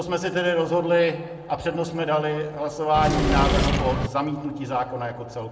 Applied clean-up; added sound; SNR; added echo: none; Engine / Mechanisms; -2 dB; reverberation time 1.1 s.